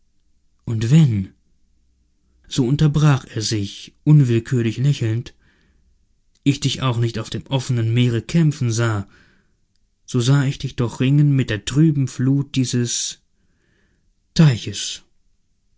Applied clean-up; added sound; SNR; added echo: none; none; none; none.